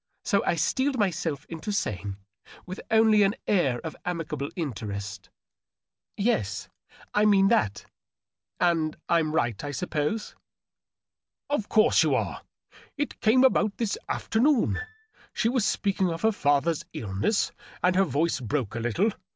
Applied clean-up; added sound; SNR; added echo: none; Wind instrument, woodwind instrument; 16 dB; none.